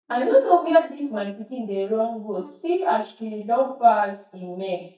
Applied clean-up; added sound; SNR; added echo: neural mask model DeepFilterNet 3.